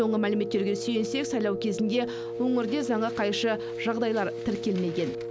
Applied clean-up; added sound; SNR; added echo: none; Wind instrument, woodwind instrument; 6 dB; none.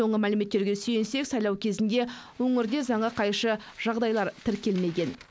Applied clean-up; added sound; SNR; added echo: none; none; none; none.